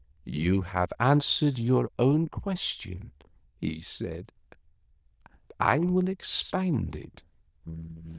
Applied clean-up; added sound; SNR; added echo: neural diffusion model UNIVERSE++.